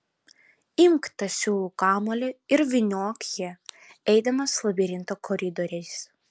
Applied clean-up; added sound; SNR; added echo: none; none; none; none.